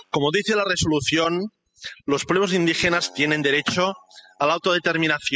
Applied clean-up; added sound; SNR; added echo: classical method spectral subtraction.